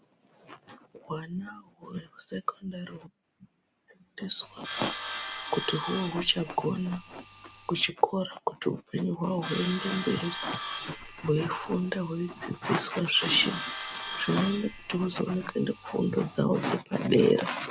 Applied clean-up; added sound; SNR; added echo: none; Sawing; 9 dB; none.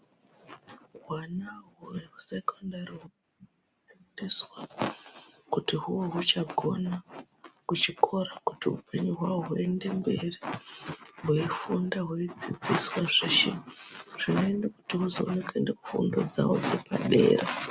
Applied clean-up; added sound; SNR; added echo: none; none; none; none.